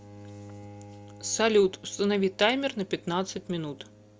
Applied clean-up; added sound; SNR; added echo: none; Bowed string instrument; 19 dB; none.